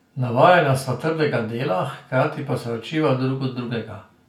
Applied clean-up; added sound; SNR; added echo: none; none; none; reverberation time 0.3 s.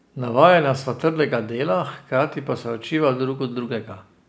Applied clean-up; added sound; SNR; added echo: none; none; none; none.